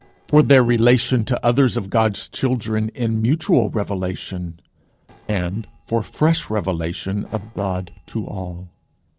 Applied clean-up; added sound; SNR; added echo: neural separator model SepFormer DNS4.